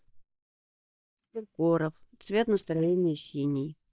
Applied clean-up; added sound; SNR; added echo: neural mask model DeepFilterNet 3.